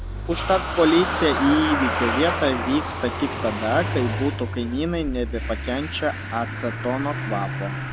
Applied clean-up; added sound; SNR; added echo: none; Engine starting / Motor vehicle (road); 3 dB; none.